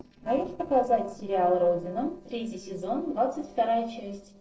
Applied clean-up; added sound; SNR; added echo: neural separator model SepFormer DNS4.